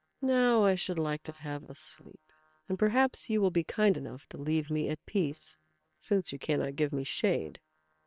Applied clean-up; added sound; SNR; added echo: neural separator model SepFormer WHAM!.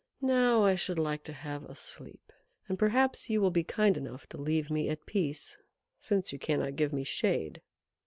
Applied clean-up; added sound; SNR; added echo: none; none; none; none.